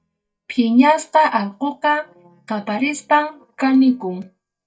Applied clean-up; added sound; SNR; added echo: neural mask model DeepFilterNet 3.